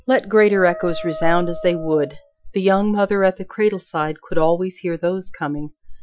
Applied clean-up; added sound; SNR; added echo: classical method Wiener filter.